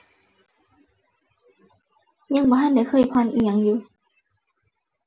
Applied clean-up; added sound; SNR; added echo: none; none; none; none.